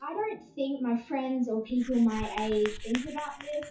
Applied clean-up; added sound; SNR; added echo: classical method WPE with log-MMSE.